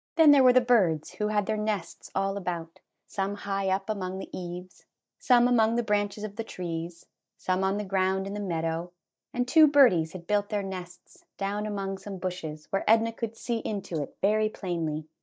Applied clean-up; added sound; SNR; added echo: neural mask model DeepFilterNet 3.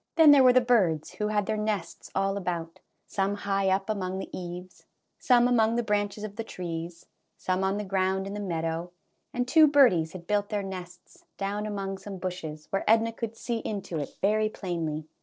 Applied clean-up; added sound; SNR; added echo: neural separator model SepFormer DNS4.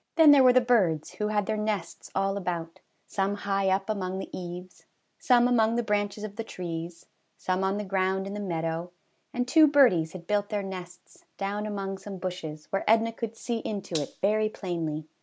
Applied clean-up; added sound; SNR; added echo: none; Gunshot, gunfire; 17 dB; none.